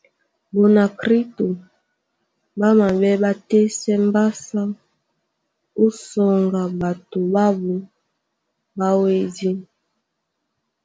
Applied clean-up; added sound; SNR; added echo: none; none; none; none.